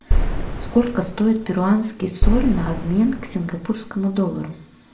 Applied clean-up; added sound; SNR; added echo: none; Boom; 1 dB; reverberation time 0.4 s.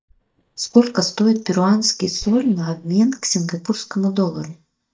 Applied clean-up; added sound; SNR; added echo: neural mask model DeepFilterNet 3.